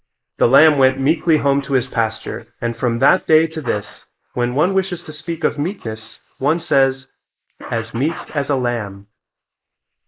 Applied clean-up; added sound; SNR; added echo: neural mask model Resemble Enhance denoiser.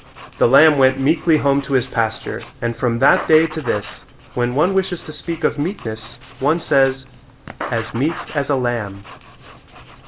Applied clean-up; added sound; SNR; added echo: none; Writing; 16 dB; none.